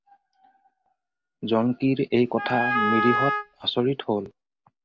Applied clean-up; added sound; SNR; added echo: none; Wind instrument, woodwind instrument; -1 dB; none.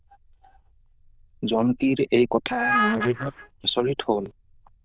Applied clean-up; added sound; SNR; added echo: neural diffusion model UNIVERSE++.